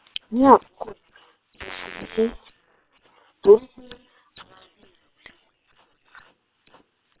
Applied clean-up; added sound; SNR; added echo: neural separator model SepFormer WHAM!.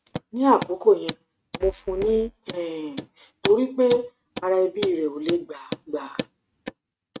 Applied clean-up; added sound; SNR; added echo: neural mask model RNNoise.